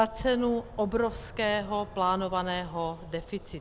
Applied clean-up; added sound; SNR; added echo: none; Bird vocalization, bird call, bird song; 17 dB; none.